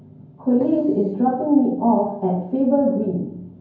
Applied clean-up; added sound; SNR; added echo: none; Keyboard (musical); 15 dB; reverberation time 0.9 s.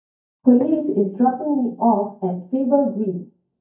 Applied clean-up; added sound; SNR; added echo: neural mask model DeepFilterNet 3.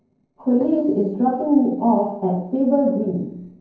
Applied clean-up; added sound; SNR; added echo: neural separator model SepFormer DNS4.